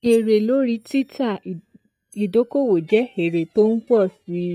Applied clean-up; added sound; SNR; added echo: neural mask model DeepFilterNet 3.